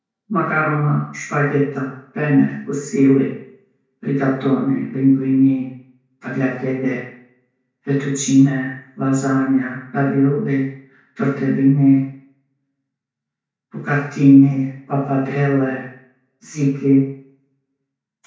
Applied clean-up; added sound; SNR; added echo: none; none; none; reverberation time 0.5 s.